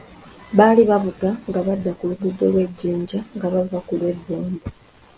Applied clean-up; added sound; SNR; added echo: none; none; none; none.